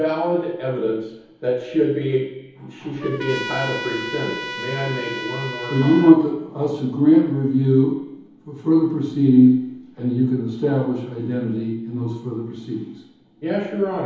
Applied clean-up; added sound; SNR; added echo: none; Trumpet; 10 dB; reverberation time 2.2 s.